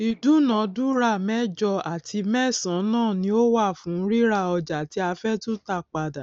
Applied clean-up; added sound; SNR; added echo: neural mask model DeepFilterNet 3.